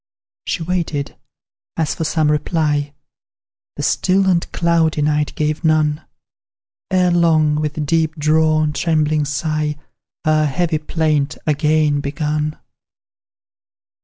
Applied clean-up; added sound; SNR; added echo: none; none; none; none.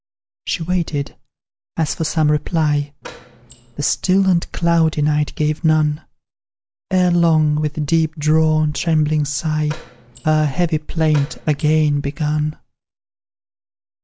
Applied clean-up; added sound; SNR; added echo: none; Door; 19 dB; none.